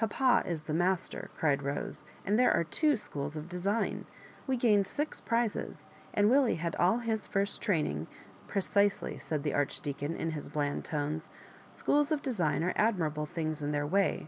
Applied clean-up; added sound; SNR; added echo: none; none; none; none.